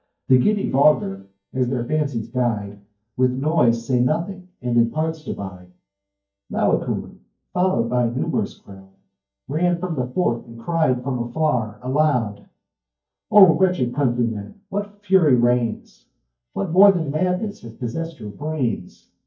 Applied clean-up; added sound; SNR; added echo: neural mask model DeepFilterNet 3.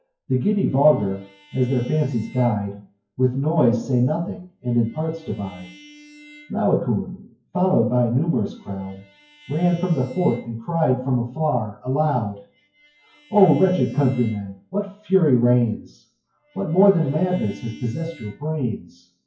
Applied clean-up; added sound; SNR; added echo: classical method WPE with log-MMSE.